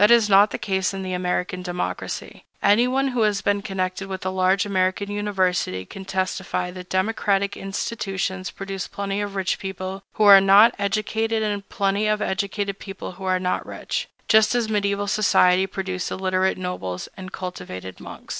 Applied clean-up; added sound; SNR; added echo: none; none; none; none.